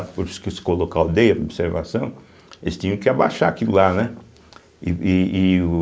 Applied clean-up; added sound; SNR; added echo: none; none; none; none.